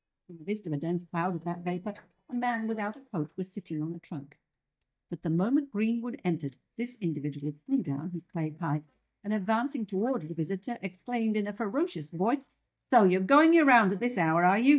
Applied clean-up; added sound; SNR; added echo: neural mask model DeepFilterNet 3.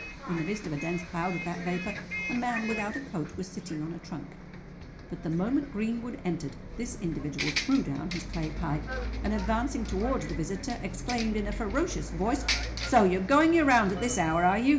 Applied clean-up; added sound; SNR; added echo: none; Bus; 7 dB; reverberation time 0.4 s.